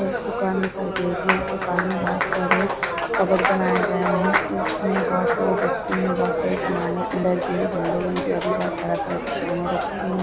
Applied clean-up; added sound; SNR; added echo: none; Applause; -2 dB; none.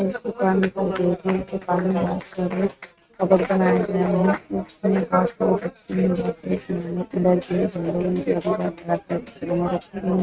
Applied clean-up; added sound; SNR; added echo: neural mask model RNNoise.